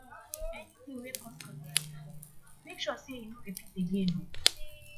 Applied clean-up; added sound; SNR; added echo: classical method log-MMSE.